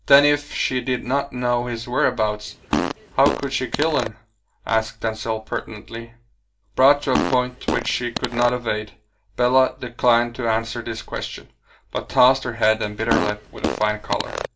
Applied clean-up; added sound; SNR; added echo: none; Fart; 4 dB; reverberation time 0.2 s.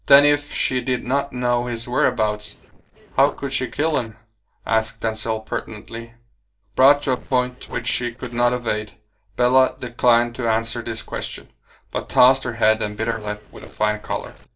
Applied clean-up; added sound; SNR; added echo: neural separator model SepFormer DNS4.